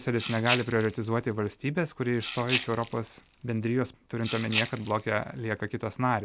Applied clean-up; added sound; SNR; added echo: none; Rattle (instrument); 9 dB; none.